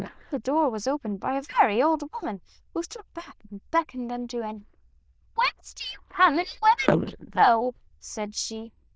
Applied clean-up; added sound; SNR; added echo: neural diffusion model UNIVERSE++.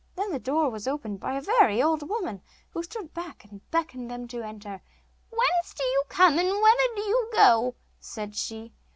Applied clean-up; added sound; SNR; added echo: none; none; none; none.